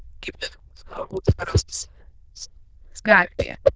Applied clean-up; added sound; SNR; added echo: neural diffusion model UNIVERSE++.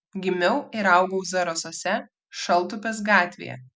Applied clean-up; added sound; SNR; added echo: none; none; none; none.